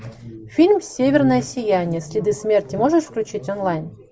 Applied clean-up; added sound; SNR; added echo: none; none; none; none.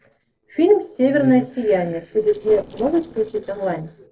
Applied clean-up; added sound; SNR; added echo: neural separator model SepFormer DNS4.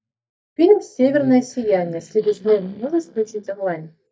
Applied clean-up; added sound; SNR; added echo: neural mask model DeepFilterNet 3.